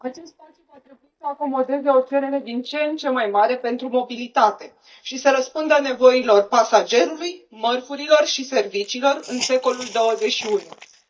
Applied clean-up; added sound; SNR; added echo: neural mask model DeepFilterNet 3.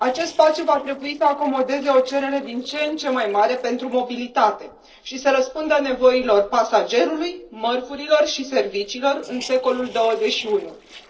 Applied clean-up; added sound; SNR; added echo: neural separator model SepFormer DNS4.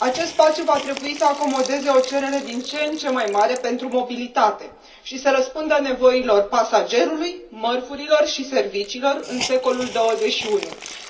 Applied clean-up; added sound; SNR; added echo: none; Hiss; 17 dB; reverberation time 0.3 s.